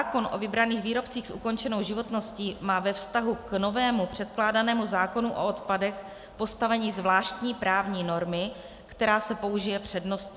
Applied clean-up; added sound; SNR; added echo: none; none; none; none.